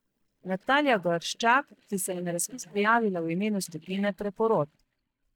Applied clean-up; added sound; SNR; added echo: neural mask model DeepFilterNet 3.